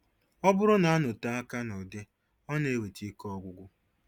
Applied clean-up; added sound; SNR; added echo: none; none; none; none.